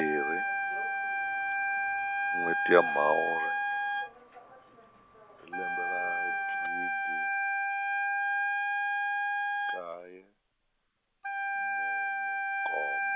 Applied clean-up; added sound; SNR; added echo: none; Wind instrument, woodwind instrument; -5 dB; none.